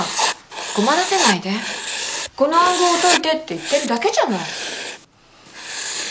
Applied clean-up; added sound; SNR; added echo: none; Writing; 4 dB; none.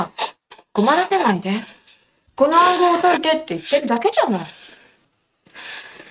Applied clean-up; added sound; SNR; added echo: neural mask model RNNoise.